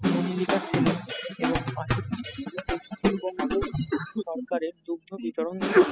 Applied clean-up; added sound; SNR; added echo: classical method spectral subtraction.